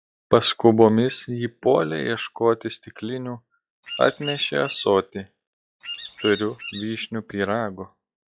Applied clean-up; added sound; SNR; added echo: classical method log-MMSE.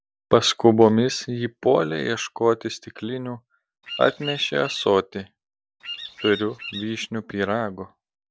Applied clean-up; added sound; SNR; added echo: none; Bird vocalization, bird call, bird song; 12 dB; none.